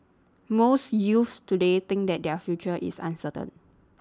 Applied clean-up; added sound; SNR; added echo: none; none; none; none.